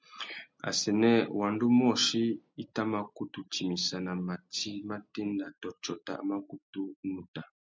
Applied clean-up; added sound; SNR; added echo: none; none; none; none.